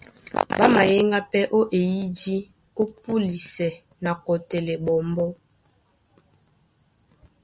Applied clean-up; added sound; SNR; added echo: none; none; none; none.